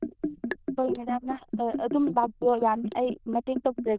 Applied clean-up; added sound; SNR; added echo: neural diffusion model UNIVERSE++.